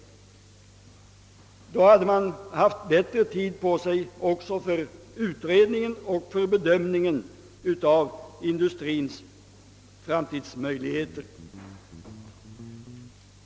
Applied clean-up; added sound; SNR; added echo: none; Guitar; 19 dB; none.